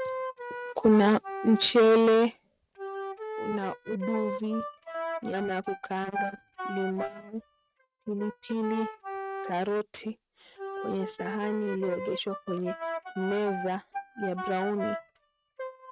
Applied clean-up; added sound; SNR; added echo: neural mask model RNNoise.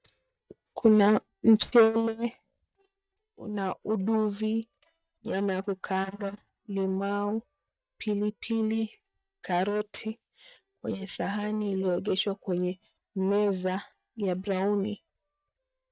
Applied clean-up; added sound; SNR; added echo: neural mask model DeepFilterNet 3.